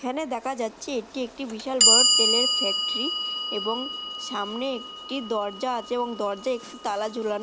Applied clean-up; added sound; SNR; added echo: none; Clock; -3 dB; none.